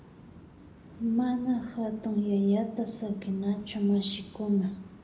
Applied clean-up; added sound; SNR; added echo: none; Waves, surf; 20 dB; reverberation time 0.8 s.